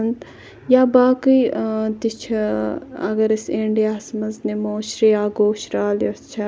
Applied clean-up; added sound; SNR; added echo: none; none; none; none.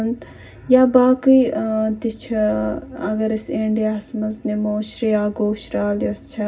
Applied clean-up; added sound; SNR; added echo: none; none; none; reverberation time 0.4 s.